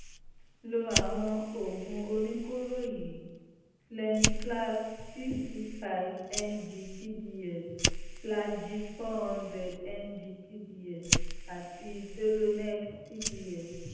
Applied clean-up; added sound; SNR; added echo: none; Fire; 2 dB; reverberation time 1.1 s.